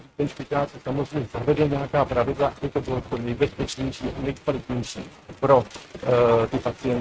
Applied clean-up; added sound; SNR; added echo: neural mask model RNNoise.